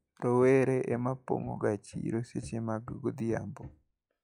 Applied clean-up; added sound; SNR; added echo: classical method log-MMSE.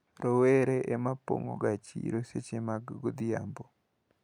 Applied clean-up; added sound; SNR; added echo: none; none; none; none.